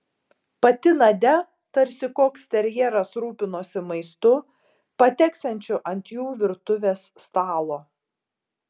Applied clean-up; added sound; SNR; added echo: none; none; none; none.